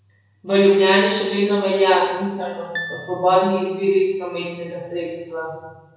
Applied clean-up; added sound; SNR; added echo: none; Piano; 14 dB; reverberation time 1.0 s.